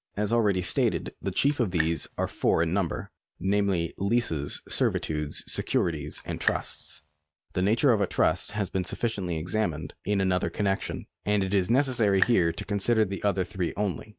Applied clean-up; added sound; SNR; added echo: neural mask model RNNoise.